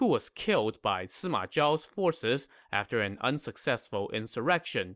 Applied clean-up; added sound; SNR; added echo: none; none; none; none.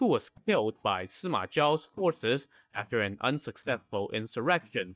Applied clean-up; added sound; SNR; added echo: neural mask model DeepFilterNet 3.